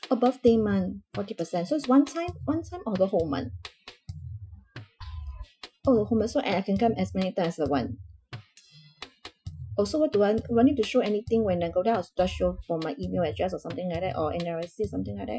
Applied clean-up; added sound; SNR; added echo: classical method Wiener filter.